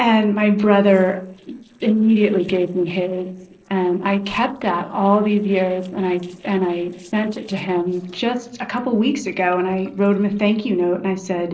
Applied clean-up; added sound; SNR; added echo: neural separator model SepFormer DNS4.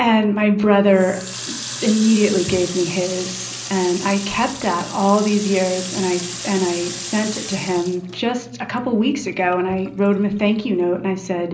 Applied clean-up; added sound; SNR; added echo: none; Water tap, faucet; 13 dB; reverberation time 0.5 s.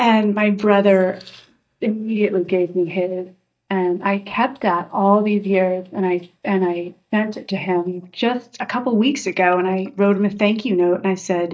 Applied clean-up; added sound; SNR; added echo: neural mask model DeepFilterNet 3.